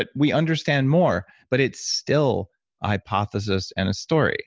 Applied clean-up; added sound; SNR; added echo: none; none; none; none.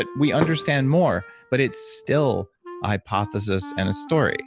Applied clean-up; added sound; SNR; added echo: none; Fireworks + Wind instrument, woodwind instrument; 13 dB; none.